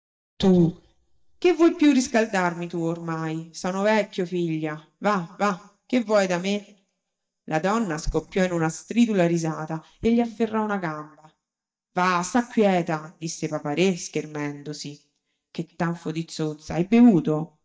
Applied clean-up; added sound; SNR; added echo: neural mask model DeepFilterNet 3.